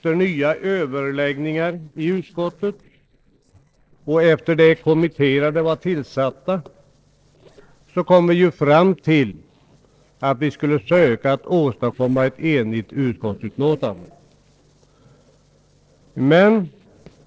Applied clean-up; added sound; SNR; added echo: neural separator model SepFormer DNS4.